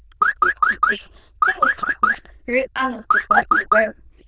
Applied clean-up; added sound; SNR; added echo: neural diffusion model UNIVERSE++.